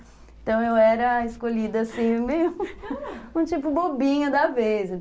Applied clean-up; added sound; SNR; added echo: none; none; none; none.